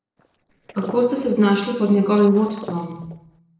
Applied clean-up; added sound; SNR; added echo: neural separator model SepFormer DNS4.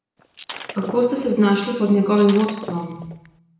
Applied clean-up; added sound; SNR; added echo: none; Shatter; 17 dB; reverberation time 1.0 s.